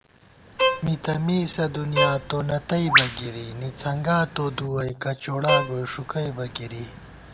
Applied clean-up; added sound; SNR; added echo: none; Bird vocalization, bird call, bird song + Bowed string instrument; 2 dB; none.